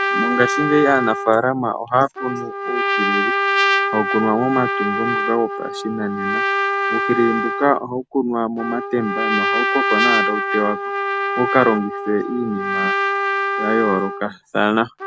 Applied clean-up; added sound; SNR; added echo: none; Trumpet; 0 dB; none.